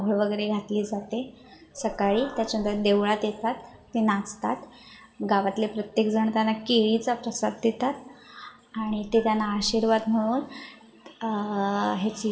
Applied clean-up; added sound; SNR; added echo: none; Squeak / Screech; 19 dB; reverberation time 1.1 s.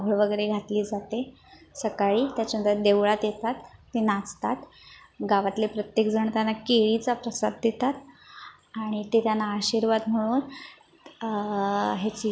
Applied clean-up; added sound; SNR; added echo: none; none; none; none.